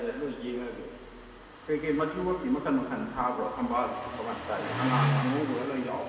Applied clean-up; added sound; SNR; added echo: none; Engine starting; 5 dB; reverberation time 2.7 s.